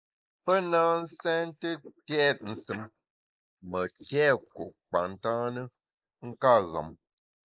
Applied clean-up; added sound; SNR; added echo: neural mask model Resemble Enhance denoiser.